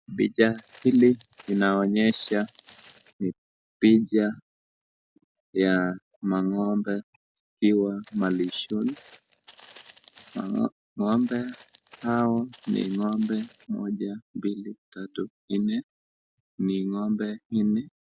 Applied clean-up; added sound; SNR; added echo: none; Walk, footsteps; 19 dB; none.